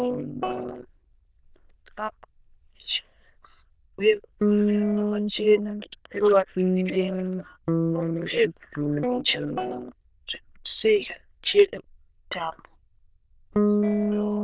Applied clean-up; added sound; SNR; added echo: neural diffusion model UNIVERSE++.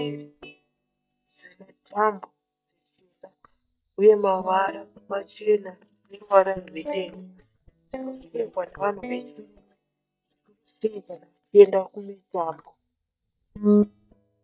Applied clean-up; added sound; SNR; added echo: neural mask model DeepFilterNet 3.